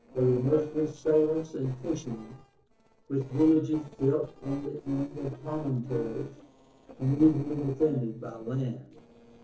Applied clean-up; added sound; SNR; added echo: neural separator model SepFormer DNS4.